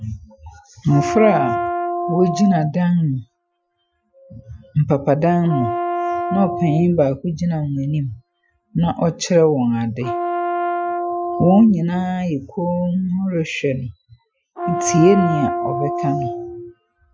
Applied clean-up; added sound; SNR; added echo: classical method Wiener filter.